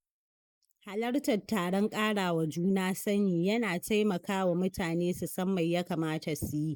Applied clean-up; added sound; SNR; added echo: neural mask model Resemble Enhance denoiser.